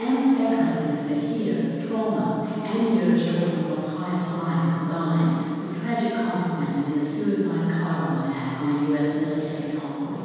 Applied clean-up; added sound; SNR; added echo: none; none; none; reverberation time 2.1 s.